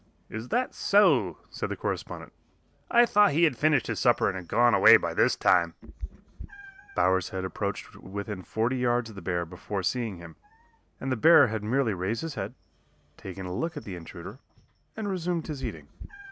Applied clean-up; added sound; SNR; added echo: none; Meow; 20 dB; none.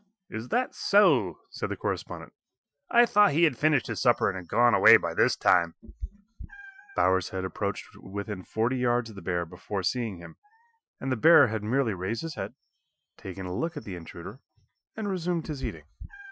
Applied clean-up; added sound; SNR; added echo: classical method Wiener filter.